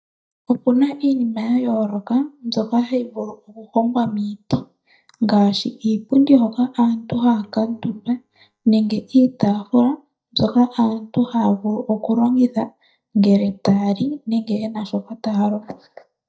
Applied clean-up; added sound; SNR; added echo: neural mask model DeepFilterNet 3.